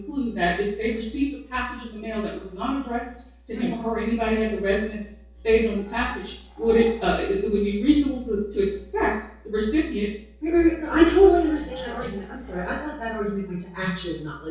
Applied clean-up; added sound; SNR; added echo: neural separator model SepFormer DNS4.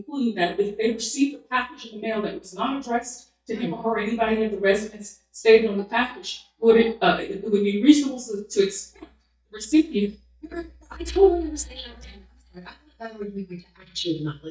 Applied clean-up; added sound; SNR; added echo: neural mask model DeepFilterNet 3.